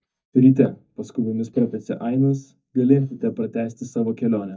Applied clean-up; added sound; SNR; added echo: neural mask model DeepFilterNet 3.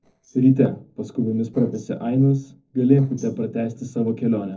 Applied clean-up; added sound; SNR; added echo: neural separator model SepFormer DNS4.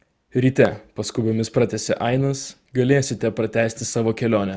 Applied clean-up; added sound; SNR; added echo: none; none; none; none.